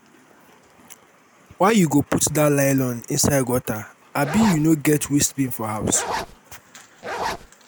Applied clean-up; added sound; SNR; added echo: none; Zipper (clothing); 7 dB; none.